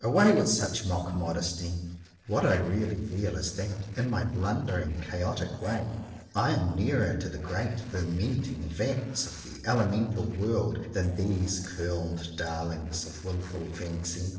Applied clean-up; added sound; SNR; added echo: neural separator model SepFormer DNS4.